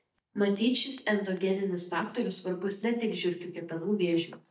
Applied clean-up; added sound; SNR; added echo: neural mask model DeepFilterNet 3.